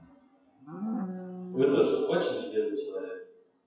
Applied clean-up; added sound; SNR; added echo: classical method WPE with log-MMSE.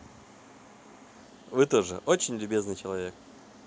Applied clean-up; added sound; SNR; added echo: none; none; none; none.